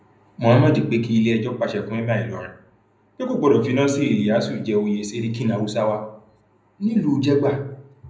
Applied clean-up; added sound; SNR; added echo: none; none; none; reverberation time 0.5 s.